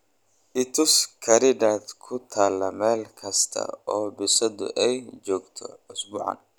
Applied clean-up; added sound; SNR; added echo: none; none; none; none.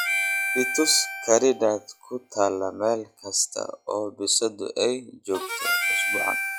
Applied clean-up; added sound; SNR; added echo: classical method log-MMSE.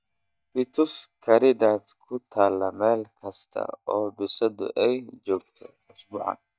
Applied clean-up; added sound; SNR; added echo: neural mask model DeepFilterNet 3.